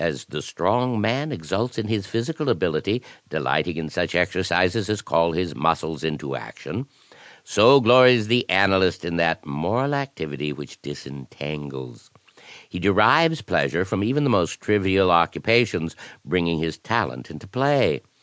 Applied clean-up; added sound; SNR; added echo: none; none; none; none.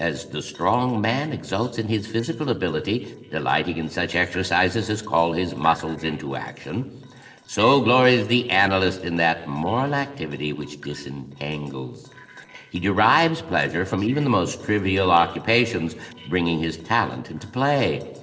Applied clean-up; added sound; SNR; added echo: neural separator model SepFormer DNS4.